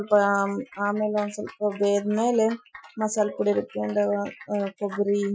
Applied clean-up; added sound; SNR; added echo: classical method Wiener filter.